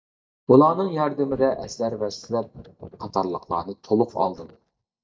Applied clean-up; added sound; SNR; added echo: neural mask model DeepFilterNet 3.